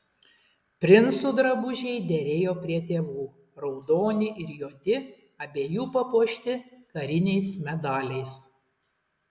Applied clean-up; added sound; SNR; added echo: none; none; none; none.